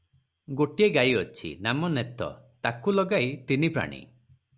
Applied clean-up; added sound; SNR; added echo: none; none; none; none.